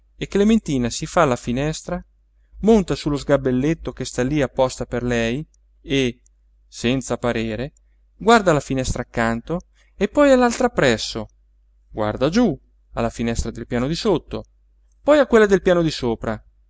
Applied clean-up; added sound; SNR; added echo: none; none; none; none.